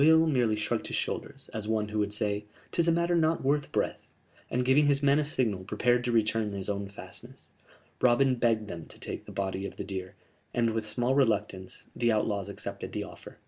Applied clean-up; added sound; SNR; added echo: none; none; none; none.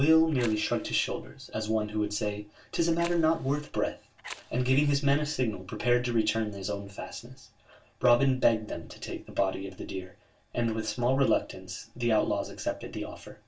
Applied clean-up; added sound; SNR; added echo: none; Fire; 19 dB; reverberation time 0.2 s.